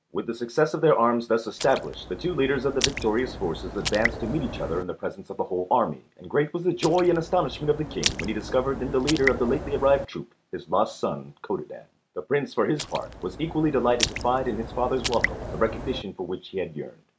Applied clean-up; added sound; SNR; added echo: none; Raindrop; 7 dB; none.